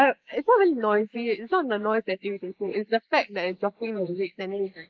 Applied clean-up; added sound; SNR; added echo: neural mask model Resemble Enhance denoiser.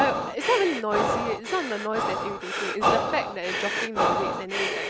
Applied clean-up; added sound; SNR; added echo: none; Breathing; -2 dB; none.